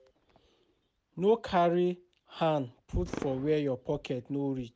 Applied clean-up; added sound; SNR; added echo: none; Fireworks; 19 dB; none.